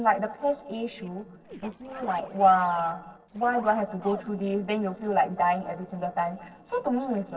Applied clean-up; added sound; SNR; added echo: neural separator model SepFormer DNS4.